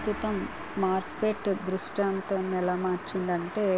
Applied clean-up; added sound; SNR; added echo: none; Gong; 15 dB; none.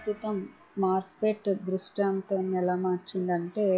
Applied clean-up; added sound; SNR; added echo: classical method log-MMSE.